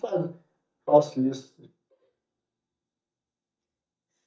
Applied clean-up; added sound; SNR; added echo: neural mask model DeepFilterNet 3.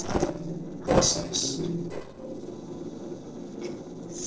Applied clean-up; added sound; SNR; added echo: neural separator model SepFormer DNS4.